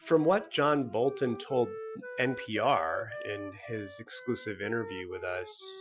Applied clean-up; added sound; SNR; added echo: classical method Wiener filter.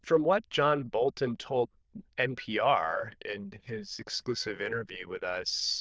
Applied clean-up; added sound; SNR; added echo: neural diffusion model UNIVERSE++.